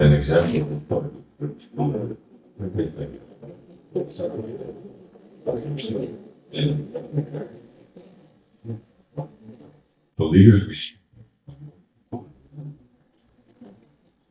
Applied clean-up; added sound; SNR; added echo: neural mask model DeepFilterNet 3.